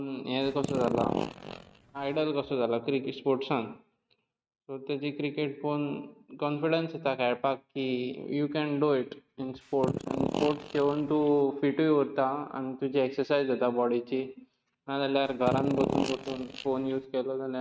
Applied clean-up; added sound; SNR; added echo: neural mask model RNNoise.